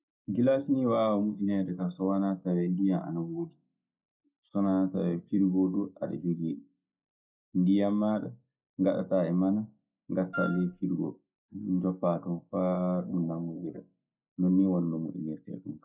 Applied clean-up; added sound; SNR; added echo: classical method log-MMSE.